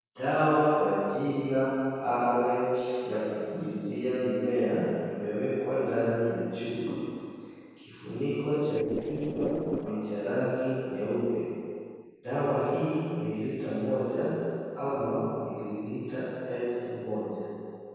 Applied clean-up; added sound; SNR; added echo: neural separator model SepFormer DNS4.